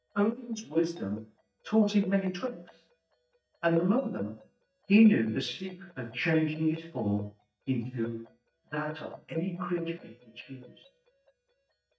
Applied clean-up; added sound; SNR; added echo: neural mask model DeepFilterNet 3.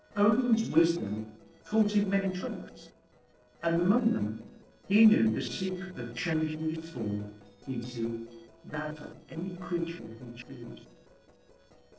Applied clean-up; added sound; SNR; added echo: neural separator model SepFormer DNS4.